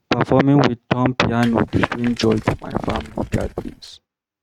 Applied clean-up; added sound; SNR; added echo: neural mask model RNNoise.